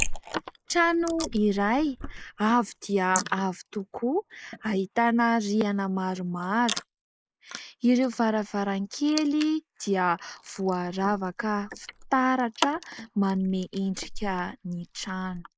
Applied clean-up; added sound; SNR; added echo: neural mask model Resemble Enhance denoiser.